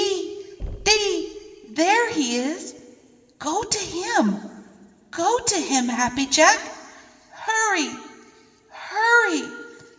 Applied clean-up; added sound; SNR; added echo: none; Knock; 18 dB; reverberation time 1.6 s.